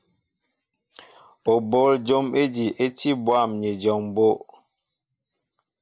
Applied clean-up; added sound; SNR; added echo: none; none; none; none.